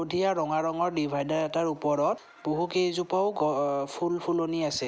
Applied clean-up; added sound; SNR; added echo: none; none; none; none.